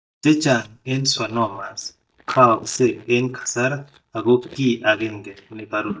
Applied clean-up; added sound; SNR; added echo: neural mask model DeepFilterNet 3.